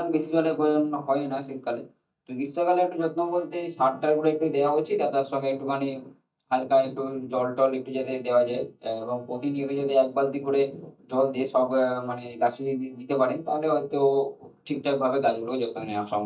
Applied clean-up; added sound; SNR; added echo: neural mask model DeepFilterNet 3.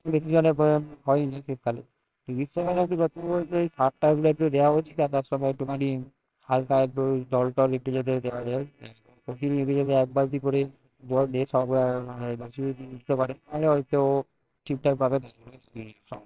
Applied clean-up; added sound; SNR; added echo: neural separator model SepFormer WHAMR!.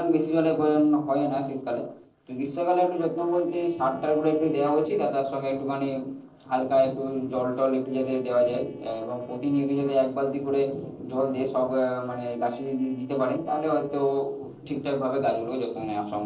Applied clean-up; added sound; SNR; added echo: neural separator model SepFormer DNS4.